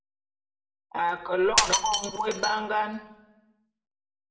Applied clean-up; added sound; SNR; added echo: none; Shatter; 1 dB; reverberation time 0.7 s.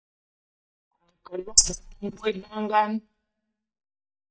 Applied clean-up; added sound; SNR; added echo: neural mask model DeepFilterNet 3.